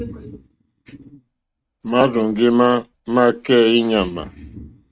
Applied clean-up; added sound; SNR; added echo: neural mask model RNNoise.